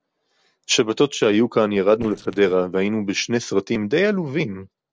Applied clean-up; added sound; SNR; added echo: neural separator model SepFormer DNS4.